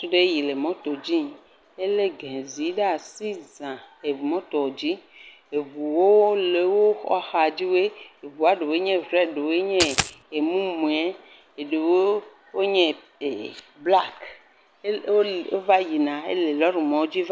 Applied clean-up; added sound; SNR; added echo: none; Coin (dropping); 2 dB; none.